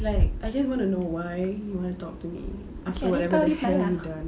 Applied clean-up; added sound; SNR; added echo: none; none; none; none.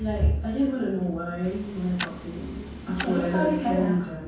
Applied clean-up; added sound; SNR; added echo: none; Tick-tock; 14 dB; reverberation time 0.5 s.